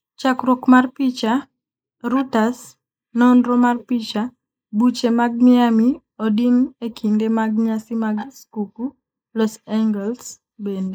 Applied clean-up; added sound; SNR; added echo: neural mask model Resemble Enhance denoiser.